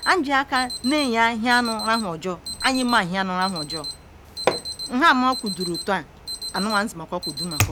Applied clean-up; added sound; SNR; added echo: none; Hammer + Alarm; 8 dB; none.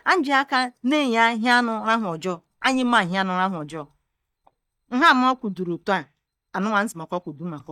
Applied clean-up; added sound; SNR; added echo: neural mask model DeepFilterNet 3.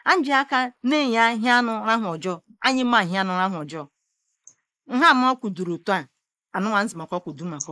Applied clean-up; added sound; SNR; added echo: neural mask model Resemble Enhance denoiser.